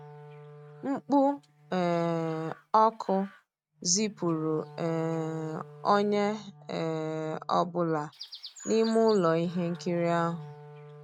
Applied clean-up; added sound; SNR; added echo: neural mask model RNNoise.